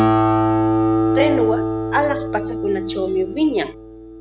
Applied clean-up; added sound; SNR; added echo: none; Acoustic guitar; -3 dB; none.